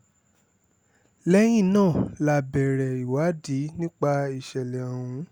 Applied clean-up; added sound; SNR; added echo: none; none; none; none.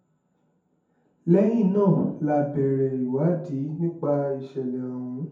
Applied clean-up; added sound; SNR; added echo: none; none; none; reverberation time 0.6 s.